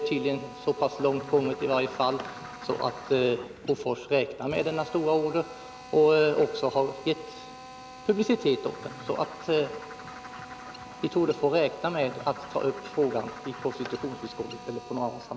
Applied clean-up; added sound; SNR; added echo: none; Drill + Bird; 16 dB; none.